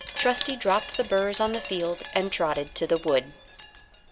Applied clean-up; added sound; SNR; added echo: none; Wind chime; 12 dB; none.